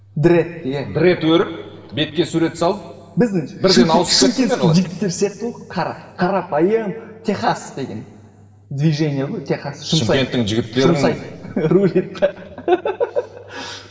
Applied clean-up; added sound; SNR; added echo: none; none; none; reverberation time 2.4 s.